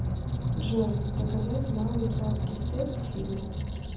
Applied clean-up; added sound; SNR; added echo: none; Squeak; -4 dB; reverberation time 0.8 s.